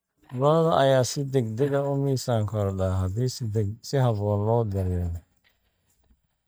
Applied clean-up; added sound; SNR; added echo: neural mask model DeepFilterNet 3.